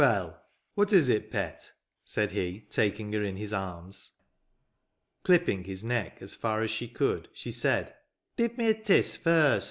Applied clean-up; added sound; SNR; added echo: none; none; none; none.